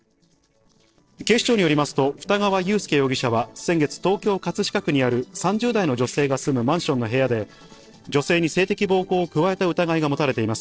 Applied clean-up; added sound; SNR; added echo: neural separator model SepFormer DNS4.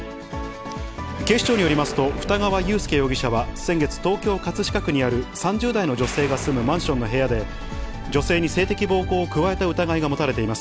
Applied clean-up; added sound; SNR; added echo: none; Explosion; 11 dB; none.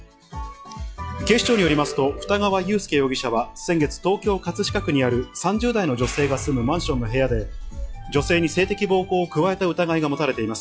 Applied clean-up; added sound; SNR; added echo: classical method log-MMSE.